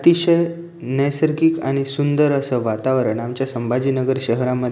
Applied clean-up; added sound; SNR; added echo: none; none; none; none.